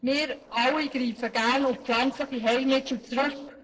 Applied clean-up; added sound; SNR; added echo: neural separator model SepFormer DNS4.